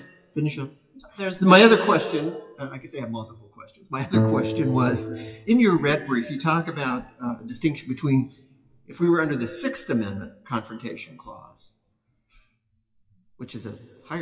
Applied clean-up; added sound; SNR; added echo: classical method WPE with log-MMSE.